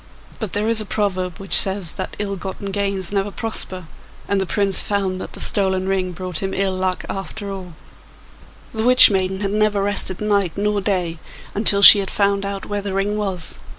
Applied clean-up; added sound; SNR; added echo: none; none; none; none.